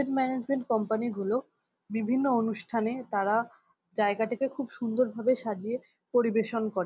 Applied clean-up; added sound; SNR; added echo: none; none; none; none.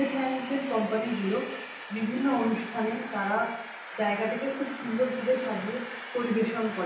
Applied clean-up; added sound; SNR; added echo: none; Train; 11 dB; reverberation time 0.9 s.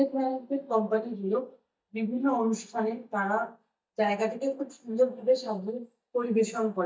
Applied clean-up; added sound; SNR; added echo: neural mask model DeepFilterNet 3.